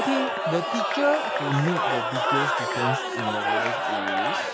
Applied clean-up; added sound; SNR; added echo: none; Crowd / Cheering; -3 dB; none.